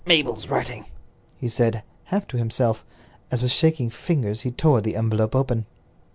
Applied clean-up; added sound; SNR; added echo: none; none; none; none.